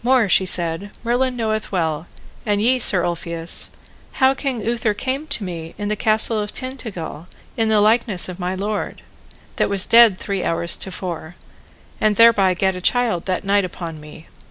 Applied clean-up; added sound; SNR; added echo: none; none; none; none.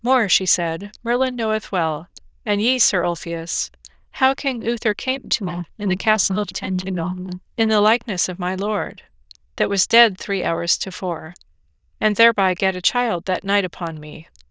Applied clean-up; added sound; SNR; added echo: neural diffusion model UNIVERSE++.